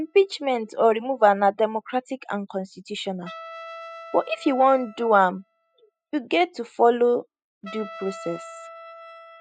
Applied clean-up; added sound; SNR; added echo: classical method spectral subtraction.